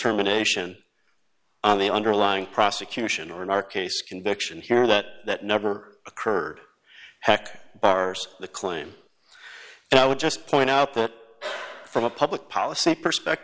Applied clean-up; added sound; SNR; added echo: none; none; none; none.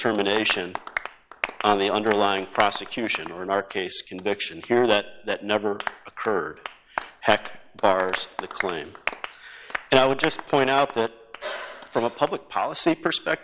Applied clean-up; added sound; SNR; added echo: none; Applause; 12 dB; none.